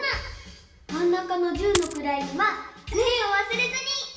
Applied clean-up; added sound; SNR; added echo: none; Coin (dropping); 5 dB; reverberation time 1.1 s.